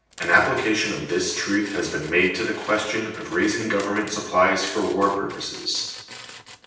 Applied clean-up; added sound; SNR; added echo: none; Tools; 18 dB; reverberation time 0.9 s.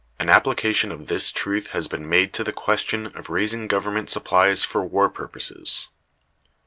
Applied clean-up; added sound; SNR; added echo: none; none; none; none.